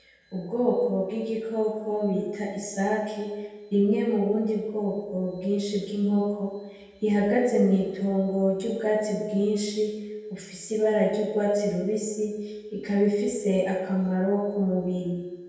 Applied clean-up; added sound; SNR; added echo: none; none; none; reverberation time 1.1 s.